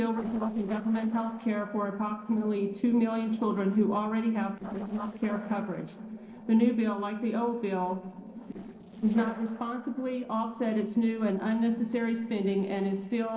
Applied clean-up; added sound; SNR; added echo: neural separator model SepFormer DNS4.